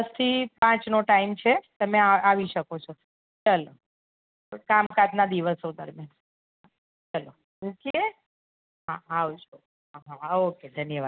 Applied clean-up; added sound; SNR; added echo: none; none; none; none.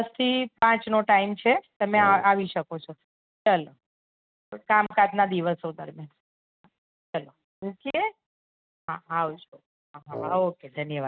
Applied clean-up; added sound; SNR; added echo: neural mask model RNNoise.